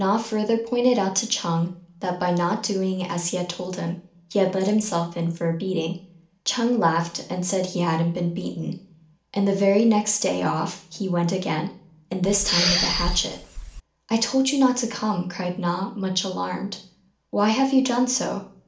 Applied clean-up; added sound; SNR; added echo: none; Respiratory sounds; 1 dB; reverberation time 0.4 s.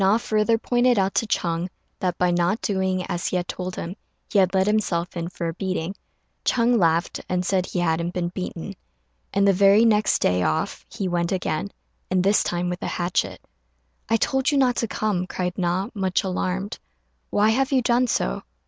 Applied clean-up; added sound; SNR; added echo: none; none; none; none.